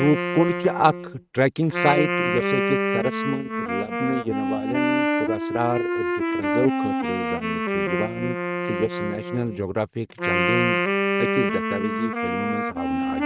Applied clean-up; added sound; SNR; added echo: neural mask model RNNoise.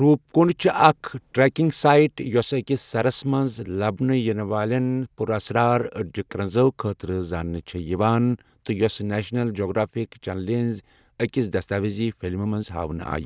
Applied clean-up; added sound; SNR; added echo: none; none; none; none.